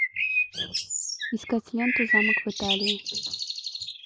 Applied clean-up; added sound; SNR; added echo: neural mask model RNNoise.